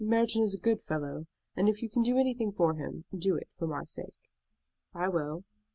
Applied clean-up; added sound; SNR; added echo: none; none; none; none.